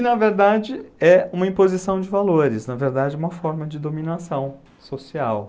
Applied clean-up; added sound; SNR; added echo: none; none; none; none.